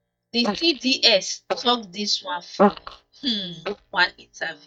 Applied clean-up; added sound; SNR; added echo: neural mask model DeepFilterNet 3.